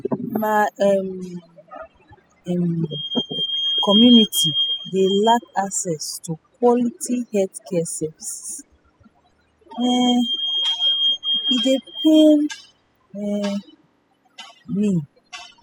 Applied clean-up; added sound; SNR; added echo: classical method spectral subtraction.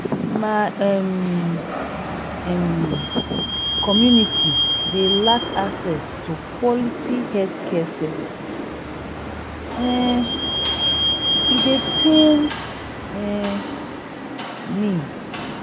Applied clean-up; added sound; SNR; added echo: none; Rain + Squeak / Vehicle; 1 dB; none.